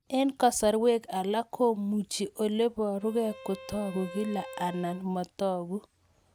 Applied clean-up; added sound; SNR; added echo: none; Bowed string instrument; 17 dB; none.